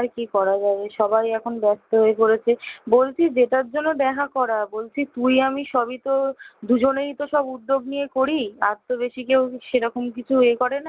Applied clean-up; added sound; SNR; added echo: none; none; none; none.